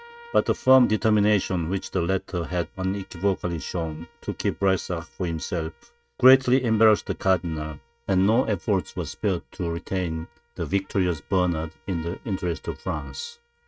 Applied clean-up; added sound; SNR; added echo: neural mask model RNNoise.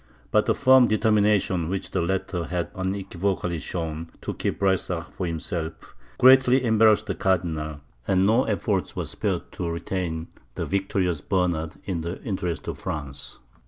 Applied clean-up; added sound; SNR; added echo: none; none; none; none.